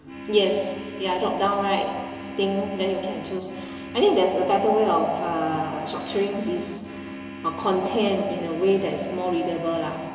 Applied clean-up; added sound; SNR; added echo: none; Organ; 12 dB; reverberation time 2.2 s.